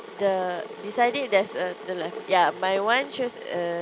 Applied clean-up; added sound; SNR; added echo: none; Boiling / Water; 13 dB; none.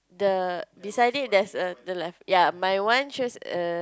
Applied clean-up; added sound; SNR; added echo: none; none; none; none.